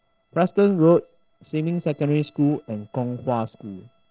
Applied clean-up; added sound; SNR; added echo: neural separator model SepFormer DNS4.